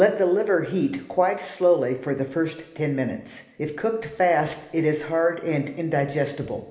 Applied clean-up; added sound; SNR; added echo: none; none; none; reverberation time 1.0 s.